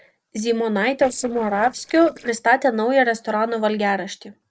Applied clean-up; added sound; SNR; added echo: neural separator model SepFormer DNS4.